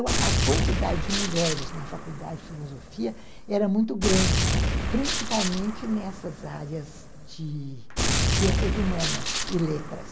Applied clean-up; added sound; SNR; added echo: none; Gunshot, gunfire; -2 dB; none.